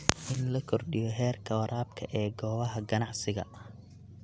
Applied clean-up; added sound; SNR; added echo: none; none; none; none.